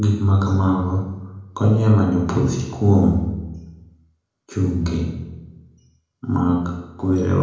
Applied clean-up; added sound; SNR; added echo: none; none; none; reverberation time 0.8 s.